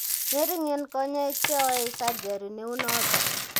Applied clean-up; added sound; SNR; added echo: none; Coin (dropping); 0 dB; none.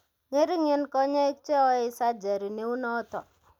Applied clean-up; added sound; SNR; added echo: none; none; none; none.